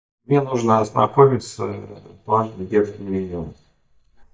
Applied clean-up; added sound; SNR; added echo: neural mask model DeepFilterNet 3.